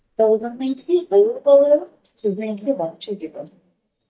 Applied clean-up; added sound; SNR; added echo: neural mask model DeepFilterNet 3.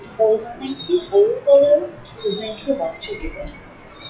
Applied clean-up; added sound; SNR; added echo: classical method WPE with log-MMSE.